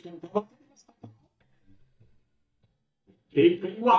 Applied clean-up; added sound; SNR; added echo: neural mask model DeepFilterNet 3.